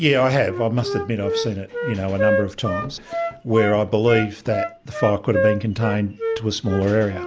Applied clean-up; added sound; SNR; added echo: none; Wind instrument, woodwind instrument; 5 dB; none.